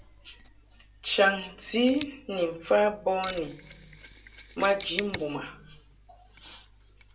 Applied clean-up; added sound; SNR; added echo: none; Mechanisms; 16 dB; reverberation time 0.2 s.